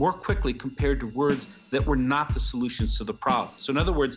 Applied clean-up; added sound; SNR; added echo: none; Drum / Drum kit; 4 dB; none.